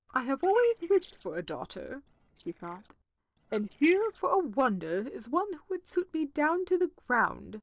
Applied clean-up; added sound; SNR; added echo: neural separator model SepFormer DNS4.